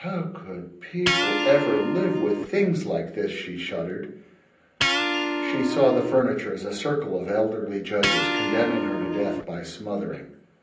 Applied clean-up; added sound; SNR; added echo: none; Electric guitar; 2 dB; reverberation time 0.6 s.